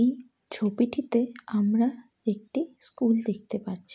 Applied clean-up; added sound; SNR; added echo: none; none; none; none.